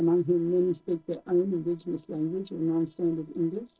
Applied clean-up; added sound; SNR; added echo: neural separator model SepFormer DNS4.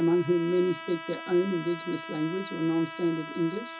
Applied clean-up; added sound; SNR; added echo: none; Trumpet; 12 dB; reverberation time 0.2 s.